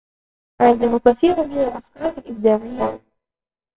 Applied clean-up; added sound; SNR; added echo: neural separator model SepFormer WHAMR!.